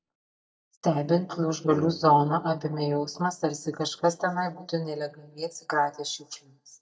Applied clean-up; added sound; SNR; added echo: neural mask model DeepFilterNet 3.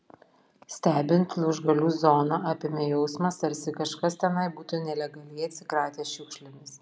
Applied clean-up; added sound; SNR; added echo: none; none; none; none.